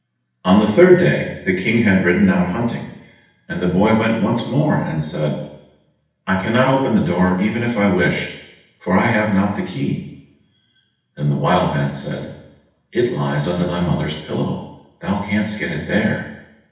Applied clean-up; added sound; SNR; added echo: none; none; none; reverberation time 0.9 s.